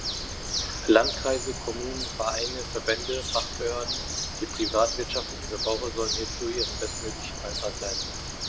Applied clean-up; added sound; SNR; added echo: none; Bird; 2 dB; none.